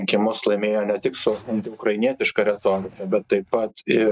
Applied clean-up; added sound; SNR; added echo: neural mask model DeepFilterNet 3.